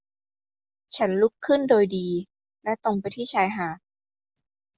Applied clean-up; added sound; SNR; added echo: none; none; none; none.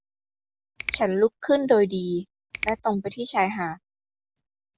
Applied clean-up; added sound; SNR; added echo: none; Finger snapping; 12 dB; none.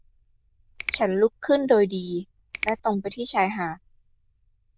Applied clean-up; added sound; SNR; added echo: neural diffusion model UNIVERSE++.